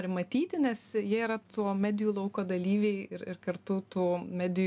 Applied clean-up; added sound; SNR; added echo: none; none; none; none.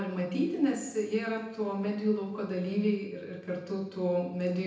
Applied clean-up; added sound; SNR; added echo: none; none; none; reverberation time 0.9 s.